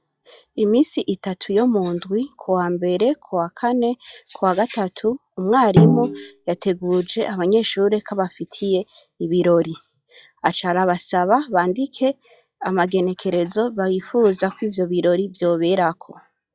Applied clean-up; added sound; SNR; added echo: classical method log-MMSE.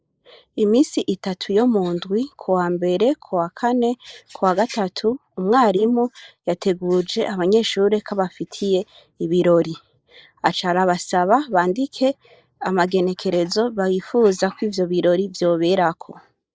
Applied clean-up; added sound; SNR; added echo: neural mask model Resemble Enhance denoiser.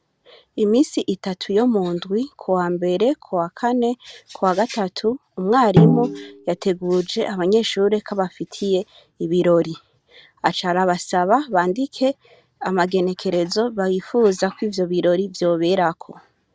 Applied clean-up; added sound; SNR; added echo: none; Snare drum; -1 dB; none.